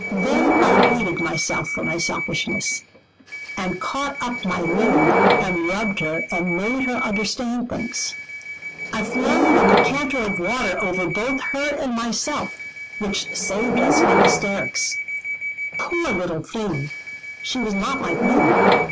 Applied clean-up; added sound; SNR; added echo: none; Subway, metro, underground / Door; -2 dB; none.